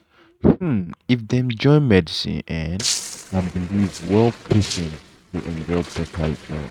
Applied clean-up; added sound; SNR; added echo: neural mask model RNNoise.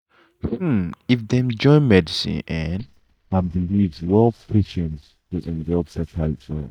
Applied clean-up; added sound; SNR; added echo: neural mask model DeepFilterNet 3.